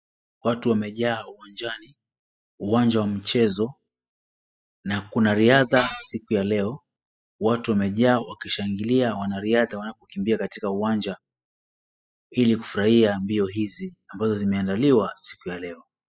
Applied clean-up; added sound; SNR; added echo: classical method spectral subtraction.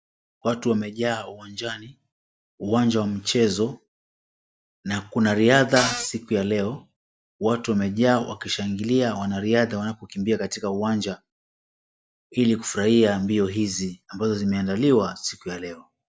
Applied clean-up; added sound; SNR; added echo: none; Cupboard open or close; 2 dB; none.